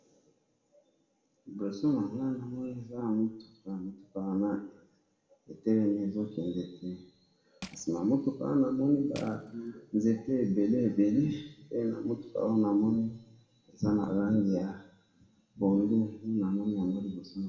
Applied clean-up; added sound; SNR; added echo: none; Crushing; 17 dB; reverberation time 0.6 s.